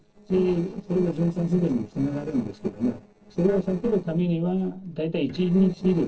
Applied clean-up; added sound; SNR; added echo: neural separator model SepFormer DNS4.